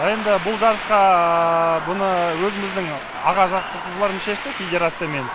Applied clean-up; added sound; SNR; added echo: none; none; none; none.